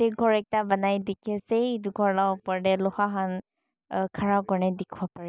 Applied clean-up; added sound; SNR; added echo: none; none; none; none.